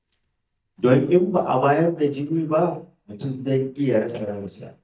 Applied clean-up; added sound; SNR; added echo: neural mask model DeepFilterNet 3.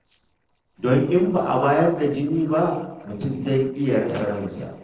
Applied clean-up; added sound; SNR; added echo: neural separator model SepFormer DNS4.